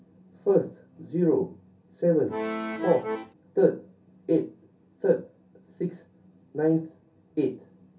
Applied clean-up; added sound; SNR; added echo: none; Accordion; 4 dB; reverberation time 0.3 s.